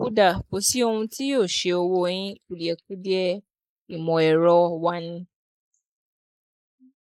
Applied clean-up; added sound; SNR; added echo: neural mask model Resemble Enhance denoiser.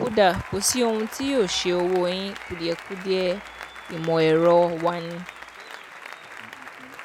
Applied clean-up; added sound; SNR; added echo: none; Applause; 15 dB; none.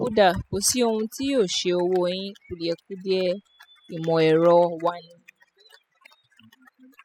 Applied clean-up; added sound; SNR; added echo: classical method spectral subtraction.